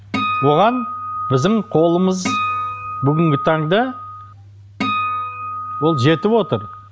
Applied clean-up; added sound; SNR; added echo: none; Acoustic guitar; 5 dB; none.